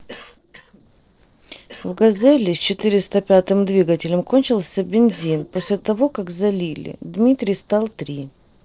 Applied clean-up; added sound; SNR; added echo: neural separator model SepFormer DNS4.